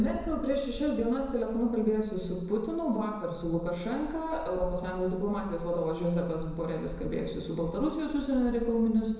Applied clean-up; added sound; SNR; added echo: none; Wind; 12 dB; reverberation time 1.0 s.